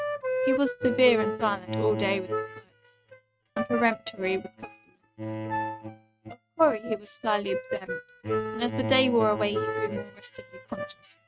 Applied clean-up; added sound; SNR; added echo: neural mask model RNNoise.